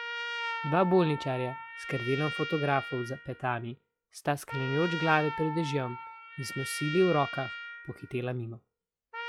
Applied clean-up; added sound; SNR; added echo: classical method log-MMSE.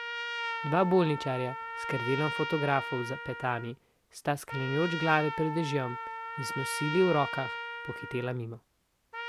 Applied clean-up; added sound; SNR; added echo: none; Trumpet; 6 dB; none.